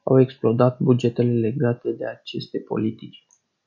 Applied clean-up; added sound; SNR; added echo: none; none; none; none.